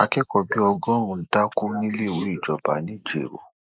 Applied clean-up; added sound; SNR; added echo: neural mask model Resemble Enhance denoiser.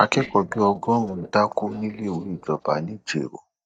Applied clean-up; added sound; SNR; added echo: neural mask model DeepFilterNet 3.